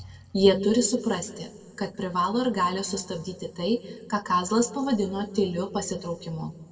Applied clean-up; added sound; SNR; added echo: none; none; none; reverberation time 1.4 s.